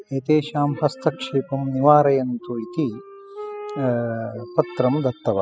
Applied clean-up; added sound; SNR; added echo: classical method spectral subtraction.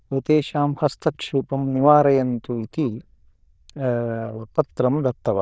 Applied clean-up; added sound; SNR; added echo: neural diffusion model UNIVERSE++.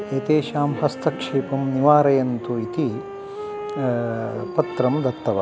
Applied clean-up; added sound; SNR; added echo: none; Wind instrument, woodwind instrument; 12 dB; none.